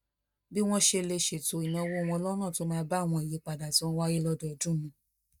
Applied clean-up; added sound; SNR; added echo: neural mask model DeepFilterNet 3.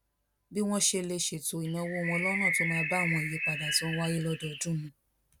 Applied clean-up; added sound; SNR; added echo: none; Bird; 1 dB; none.